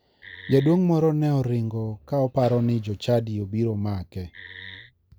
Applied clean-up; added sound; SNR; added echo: none; Wood; 18 dB; none.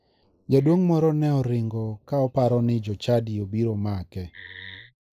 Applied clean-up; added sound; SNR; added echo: neural mask model Resemble Enhance denoiser.